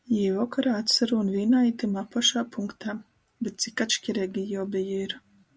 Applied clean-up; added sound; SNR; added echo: none; none; none; none.